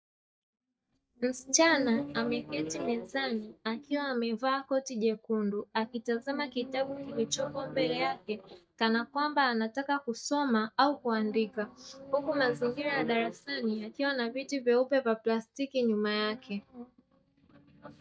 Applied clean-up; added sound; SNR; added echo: neural mask model DeepFilterNet 3.